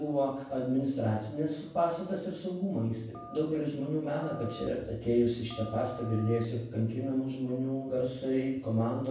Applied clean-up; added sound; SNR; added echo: none; Telephone; 18 dB; reverberation time 0.6 s.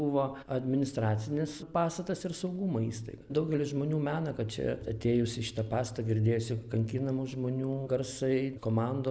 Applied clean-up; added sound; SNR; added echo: none; none; none; none.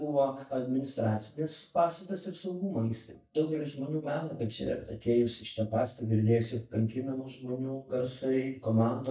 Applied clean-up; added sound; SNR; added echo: neural mask model DeepFilterNet 3.